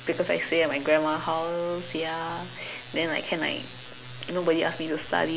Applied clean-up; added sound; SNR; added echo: none; none; none; none.